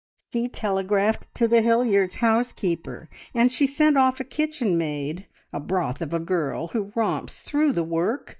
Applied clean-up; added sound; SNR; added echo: neural mask model DeepFilterNet 3.